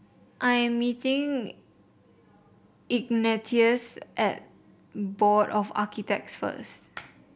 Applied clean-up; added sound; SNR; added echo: none; none; none; none.